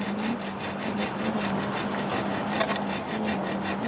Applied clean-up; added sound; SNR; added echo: none; Traffic noise, roadway noise + Tools; -5 dB; none.